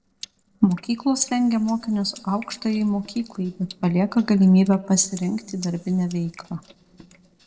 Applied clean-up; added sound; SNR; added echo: neural separator model SepFormer DNS4.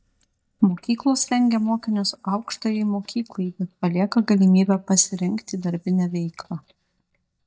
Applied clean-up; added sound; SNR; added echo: neural mask model DeepFilterNet 3.